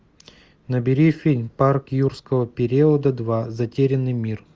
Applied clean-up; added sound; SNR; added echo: none; none; none; none.